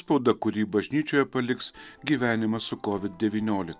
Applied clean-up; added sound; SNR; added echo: none; none; none; none.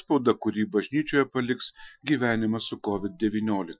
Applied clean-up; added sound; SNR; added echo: classical method Wiener filter.